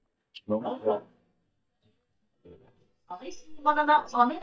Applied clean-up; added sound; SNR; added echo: neural mask model DeepFilterNet 3.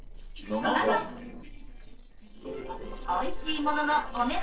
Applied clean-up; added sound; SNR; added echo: neural separator model SepFormer DNS4.